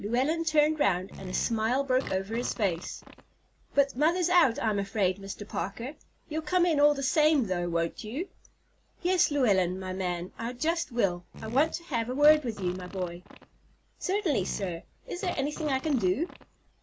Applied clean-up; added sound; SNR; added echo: none; Fart; 16 dB; none.